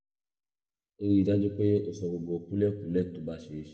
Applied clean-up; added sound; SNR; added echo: none; none; none; reverberation time 1.1 s.